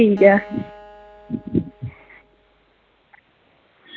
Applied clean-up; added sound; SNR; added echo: none; Acoustic guitar; 19 dB; none.